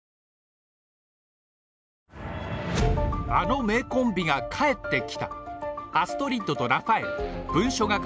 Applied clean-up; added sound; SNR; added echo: none; none; none; none.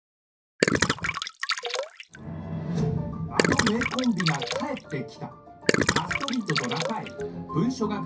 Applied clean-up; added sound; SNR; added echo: none; Gurgling; -3 dB; reverberation time 0.3 s.